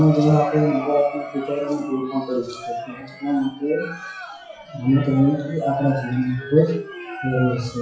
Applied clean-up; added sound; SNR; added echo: classical method WPE with log-MMSE.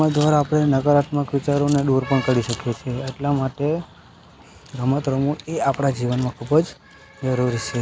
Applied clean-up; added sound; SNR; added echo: none; none; none; none.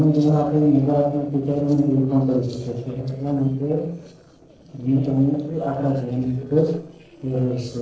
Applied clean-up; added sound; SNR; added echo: neural separator model SepFormer DNS4.